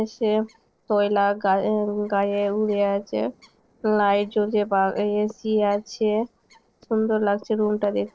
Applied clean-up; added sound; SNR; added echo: neural separator model SepFormer DNS4.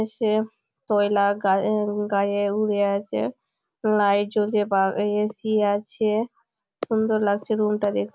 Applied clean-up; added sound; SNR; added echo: none; none; none; none.